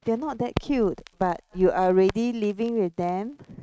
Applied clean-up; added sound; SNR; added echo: neural mask model RNNoise.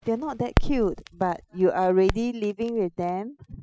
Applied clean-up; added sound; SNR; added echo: classical method spectral subtraction.